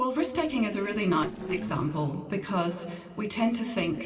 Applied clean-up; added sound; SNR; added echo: neural separator model SepFormer DNS4.